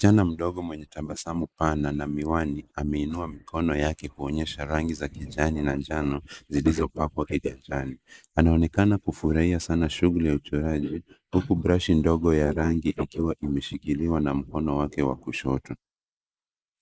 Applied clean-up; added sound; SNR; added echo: neural mask model Resemble Enhance denoiser.